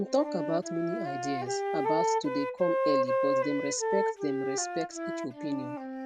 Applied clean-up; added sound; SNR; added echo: none; Wind instrument, woodwind instrument; -2 dB; none.